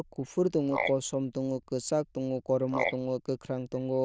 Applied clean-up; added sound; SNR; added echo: neural diffusion model UNIVERSE++.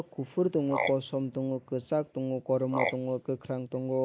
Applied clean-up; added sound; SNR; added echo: neural mask model Resemble Enhance denoiser.